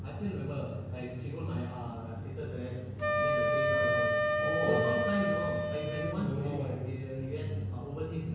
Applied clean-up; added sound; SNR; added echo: none; Wind instrument, woodwind instrument; -1 dB; reverberation time 1.0 s.